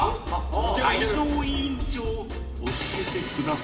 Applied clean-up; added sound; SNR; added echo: none; none; none; reverberation time 2.4 s.